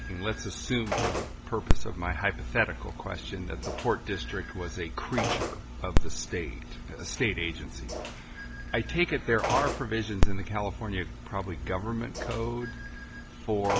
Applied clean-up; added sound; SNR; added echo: none; Telephone; -2 dB; none.